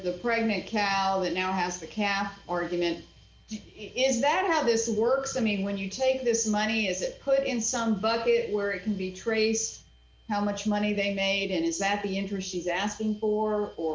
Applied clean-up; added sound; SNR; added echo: none; none; none; none.